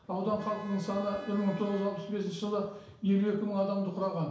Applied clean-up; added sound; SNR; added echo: none; Motor vehicle (road); 20 dB; reverberation time 0.6 s.